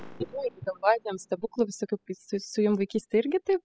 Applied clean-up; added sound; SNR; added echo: classical method spectral subtraction.